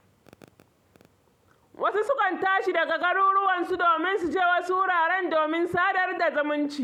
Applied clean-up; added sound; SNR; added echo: none; none; none; none.